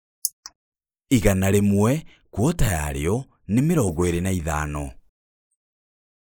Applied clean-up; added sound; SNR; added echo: neural mask model Resemble Enhance denoiser.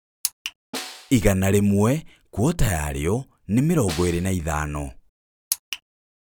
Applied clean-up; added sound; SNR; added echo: none; Snare drum; 17 dB; none.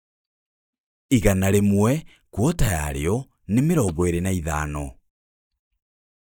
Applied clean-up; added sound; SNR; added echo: neural mask model DeepFilterNet 3.